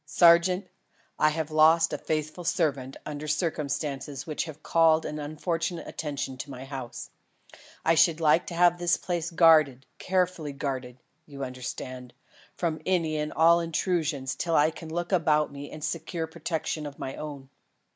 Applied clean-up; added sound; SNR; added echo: none; none; none; none.